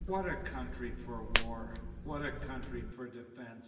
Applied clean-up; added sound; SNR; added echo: none; Hands; -4 dB; reverberation time 1.9 s.